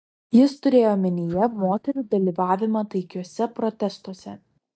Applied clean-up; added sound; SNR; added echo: neural mask model DeepFilterNet 3.